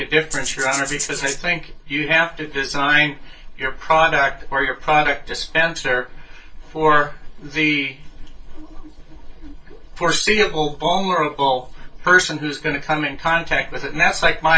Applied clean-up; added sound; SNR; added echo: neural separator model SepFormer DNS4.